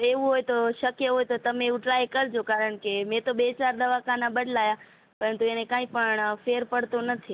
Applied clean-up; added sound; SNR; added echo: none; none; none; none.